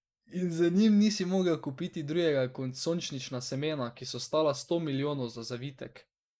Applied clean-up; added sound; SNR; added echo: neural mask model Resemble Enhance denoiser.